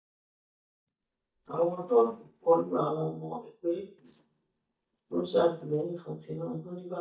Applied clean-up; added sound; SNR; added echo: neural mask model DeepFilterNet 3.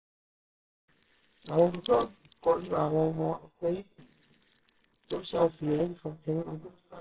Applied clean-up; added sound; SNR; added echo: neural separator model SepFormer WHAMR!.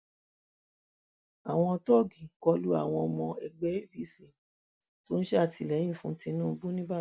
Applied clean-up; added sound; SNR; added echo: none; none; none; none.